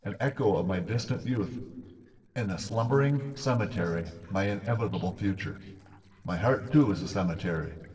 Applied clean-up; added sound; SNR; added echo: neural separator model SepFormer DNS4.